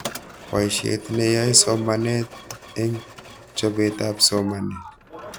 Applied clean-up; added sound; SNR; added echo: none; Mechanisms; 17 dB; none.